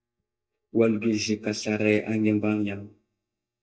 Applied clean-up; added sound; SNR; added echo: neural mask model DeepFilterNet 3.